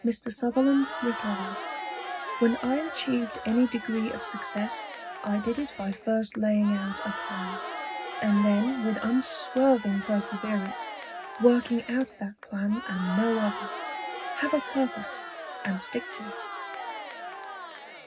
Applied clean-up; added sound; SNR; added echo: none; Crowd; 9 dB; reverberation time 0.4 s.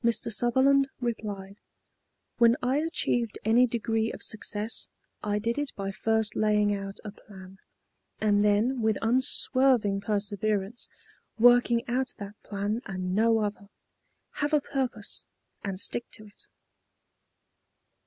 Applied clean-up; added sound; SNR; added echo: none; none; none; none.